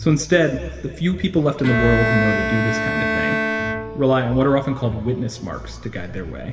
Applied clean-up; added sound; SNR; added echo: none; Bowed string instrument; 5 dB; reverberation time 2.2 s.